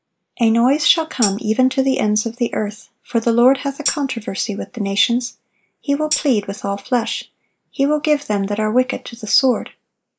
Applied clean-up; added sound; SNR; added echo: neural mask model Resemble Enhance denoiser.